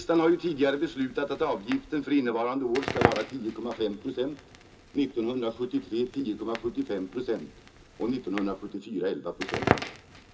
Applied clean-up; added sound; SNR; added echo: none; Crackle; 7 dB; reverberation time 0.2 s.